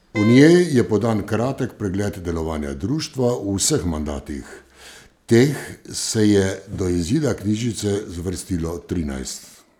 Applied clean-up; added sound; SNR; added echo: none; Wind instrument, woodwind instrument; 12 dB; none.